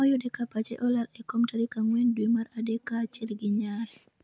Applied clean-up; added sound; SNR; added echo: none; none; none; none.